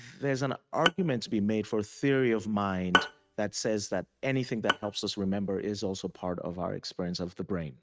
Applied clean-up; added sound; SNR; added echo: neural mask model RNNoise.